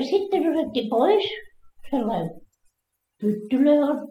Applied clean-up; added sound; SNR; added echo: classical method spectral subtraction.